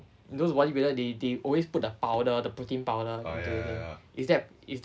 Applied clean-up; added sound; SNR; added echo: none; none; none; none.